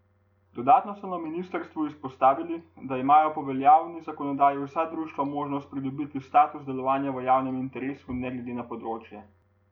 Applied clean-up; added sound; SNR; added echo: none; none; none; none.